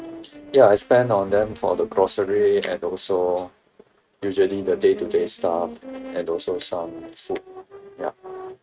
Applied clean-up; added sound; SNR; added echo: neural mask model RNNoise.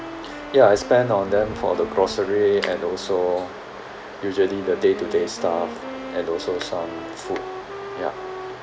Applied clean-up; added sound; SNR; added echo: none; Wind instrument, woodwind instrument; 13 dB; none.